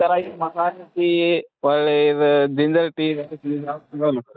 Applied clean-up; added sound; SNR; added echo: neural mask model DeepFilterNet 3.